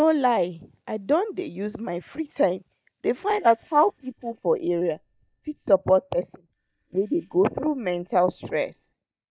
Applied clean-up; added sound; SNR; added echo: neural mask model DeepFilterNet 3.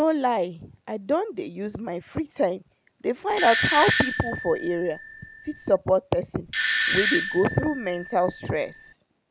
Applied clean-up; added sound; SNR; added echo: none; Doorbell; 3 dB; none.